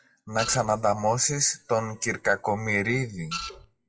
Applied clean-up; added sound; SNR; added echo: classical method WPE with log-MMSE.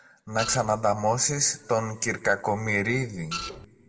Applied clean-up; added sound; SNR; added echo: none; Printer; 8 dB; reverberation time 0.5 s.